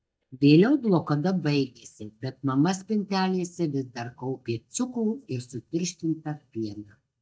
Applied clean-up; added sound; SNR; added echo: neural mask model DeepFilterNet 3.